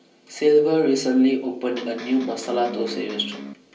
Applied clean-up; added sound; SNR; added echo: none; Electric guitar; 13 dB; reverberation time 0.3 s.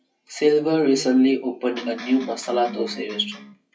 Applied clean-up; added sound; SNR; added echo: classical method WPE with log-MMSE.